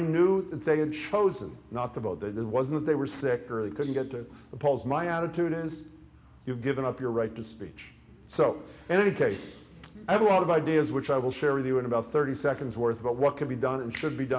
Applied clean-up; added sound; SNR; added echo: none; none; none; none.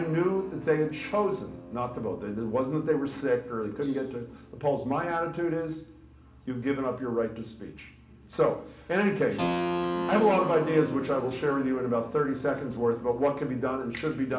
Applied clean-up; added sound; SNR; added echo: none; Keyboard (musical); 10 dB; reverberation time 0.4 s.